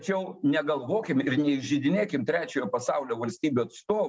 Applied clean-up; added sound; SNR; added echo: none; none; none; none.